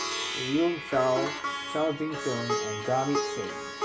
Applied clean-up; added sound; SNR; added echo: none; Plucked string instrument; 3 dB; none.